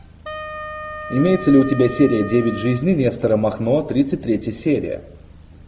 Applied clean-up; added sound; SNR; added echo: none; Wind instrument, woodwind instrument; 15 dB; none.